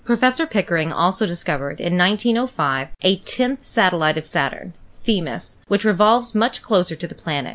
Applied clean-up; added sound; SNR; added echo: none; none; none; none.